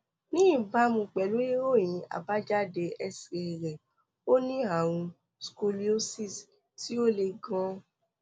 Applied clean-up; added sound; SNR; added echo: none; none; none; none.